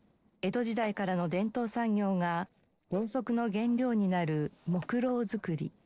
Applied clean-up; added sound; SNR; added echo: neural separator model SepFormer DNS4.